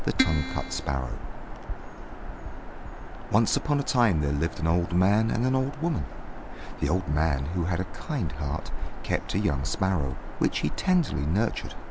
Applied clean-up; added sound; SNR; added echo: none; Keyboard (musical) + Bird vocalization, bird call, bird song; 5 dB; none.